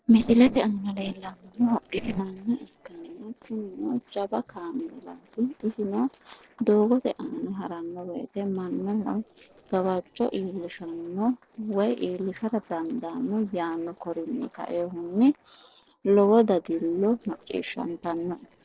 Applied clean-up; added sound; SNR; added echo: neural separator model SepFormer DNS4.